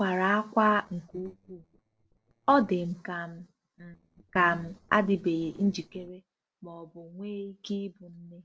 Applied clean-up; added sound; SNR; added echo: neural separator model SepFormer DNS4.